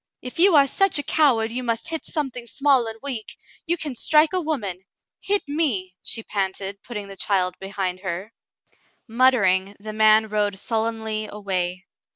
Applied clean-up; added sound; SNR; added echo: none; none; none; none.